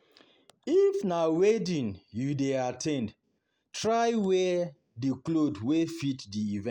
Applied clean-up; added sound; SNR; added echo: none; none; none; none.